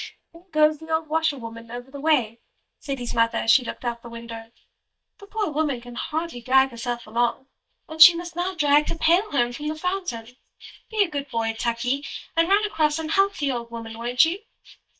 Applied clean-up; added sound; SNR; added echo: neural mask model DeepFilterNet 3.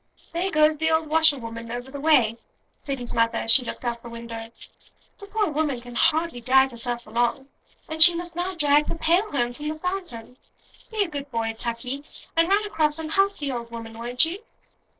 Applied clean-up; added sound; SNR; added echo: neural separator model SepFormer DNS4.